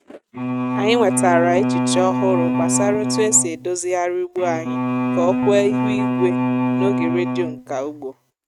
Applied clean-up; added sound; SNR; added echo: neural mask model RNNoise.